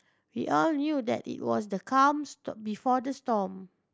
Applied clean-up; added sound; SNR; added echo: none; none; none; none.